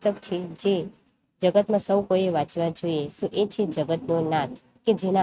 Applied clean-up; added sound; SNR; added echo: neural mask model RNNoise.